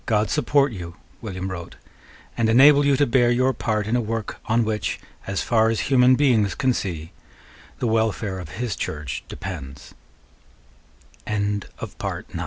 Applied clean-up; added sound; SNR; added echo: none; none; none; none.